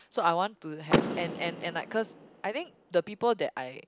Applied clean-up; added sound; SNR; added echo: none; Door / Car; 4 dB; none.